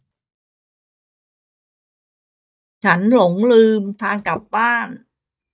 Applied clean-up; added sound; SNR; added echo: neural mask model DeepFilterNet 3.